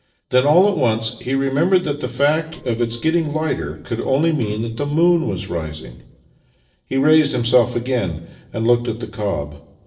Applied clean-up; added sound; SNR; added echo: neural separator model SepFormer DNS4.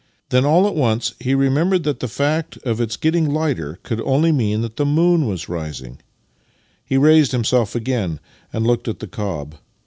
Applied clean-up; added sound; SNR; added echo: none; none; none; none.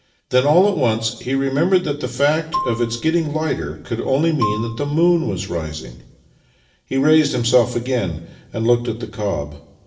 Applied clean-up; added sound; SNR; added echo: none; Marimba, xylophone; 11 dB; reverberation time 0.6 s.